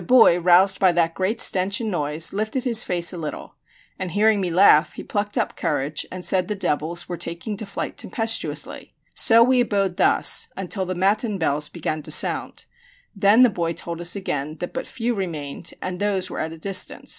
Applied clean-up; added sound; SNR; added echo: none; none; none; none.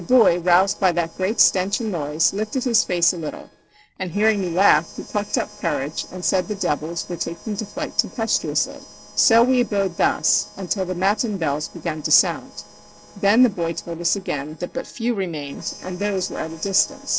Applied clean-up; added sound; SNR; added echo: neural separator model SepFormer DNS4.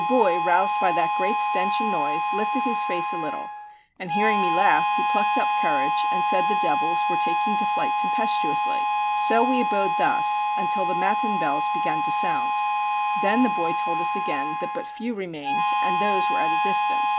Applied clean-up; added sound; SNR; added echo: none; Harmonica; -4 dB; none.